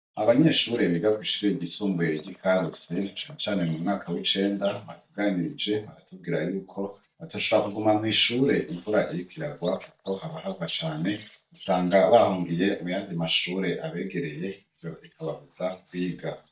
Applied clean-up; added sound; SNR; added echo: neural mask model DeepFilterNet 3.